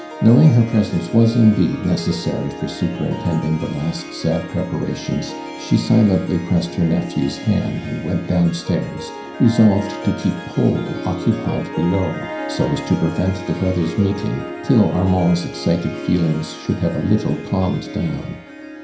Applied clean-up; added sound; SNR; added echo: none; Harp; 11 dB; reverberation time 0.5 s.